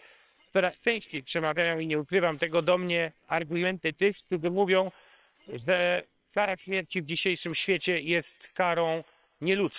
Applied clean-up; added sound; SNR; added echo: neural separator model SepFormer WHAM!.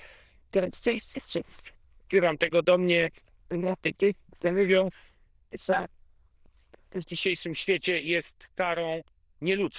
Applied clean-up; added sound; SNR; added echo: neural diffusion model UNIVERSE++.